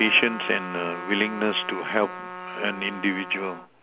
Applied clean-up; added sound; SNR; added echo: none; Trumpet; 10 dB; none.